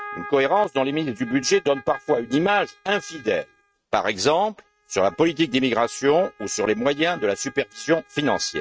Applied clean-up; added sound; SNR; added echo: neural mask model RNNoise.